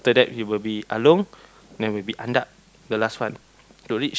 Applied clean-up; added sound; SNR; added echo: none; none; none; none.